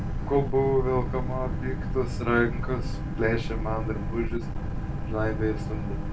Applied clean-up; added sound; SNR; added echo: none; Boat, Water vehicle; 1 dB; reverberation time 0.2 s.